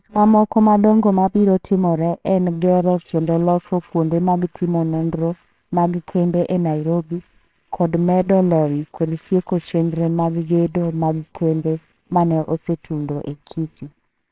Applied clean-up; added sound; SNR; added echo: neural separator model SepFormer WHAMR!.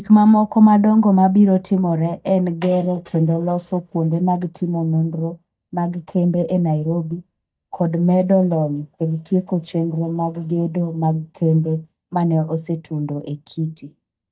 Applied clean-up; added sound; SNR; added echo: neural mask model DeepFilterNet 3.